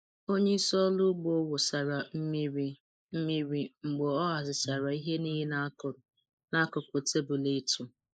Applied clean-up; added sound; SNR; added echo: neural mask model Resemble Enhance denoiser.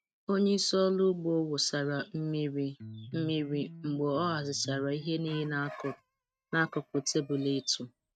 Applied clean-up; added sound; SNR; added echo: neural mask model RNNoise.